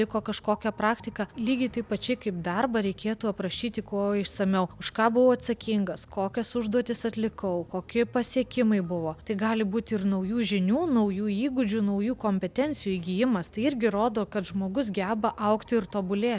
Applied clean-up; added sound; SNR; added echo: none; none; none; none.